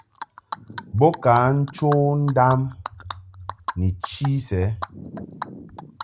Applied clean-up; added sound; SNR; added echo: none; Animal; 14 dB; none.